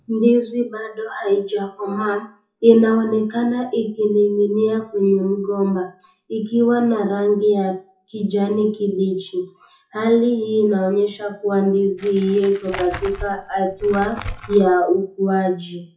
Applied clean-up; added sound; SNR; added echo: classical method WPE with log-MMSE.